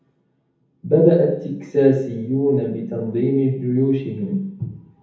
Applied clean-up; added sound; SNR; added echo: none; none; none; reverberation time 0.7 s.